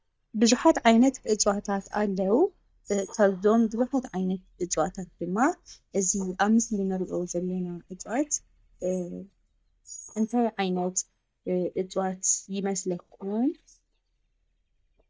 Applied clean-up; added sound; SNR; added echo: neural mask model DeepFilterNet 3.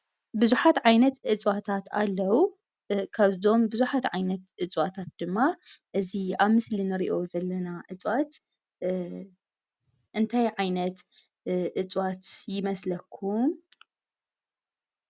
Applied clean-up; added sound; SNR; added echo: none; none; none; none.